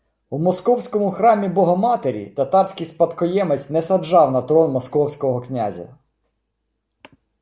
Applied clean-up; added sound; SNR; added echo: none; none; none; none.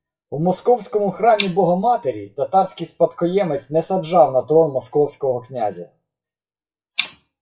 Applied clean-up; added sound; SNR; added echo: classical method WPE with log-MMSE.